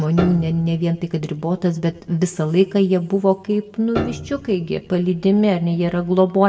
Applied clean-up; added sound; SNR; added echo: none; Piano; 13 dB; reverberation time 0.9 s.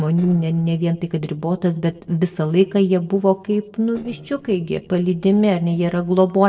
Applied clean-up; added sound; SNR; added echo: neural separator model SepFormer DNS4.